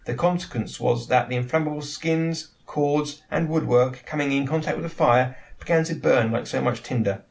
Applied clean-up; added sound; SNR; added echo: none; none; none; none.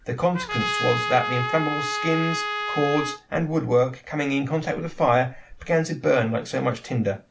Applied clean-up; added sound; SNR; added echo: none; Trumpet; 4 dB; none.